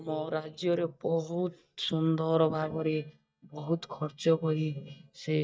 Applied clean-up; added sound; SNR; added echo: neural mask model DeepFilterNet 3.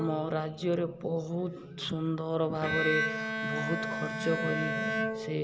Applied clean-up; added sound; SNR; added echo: none; Bowed string instrument; 3 dB; none.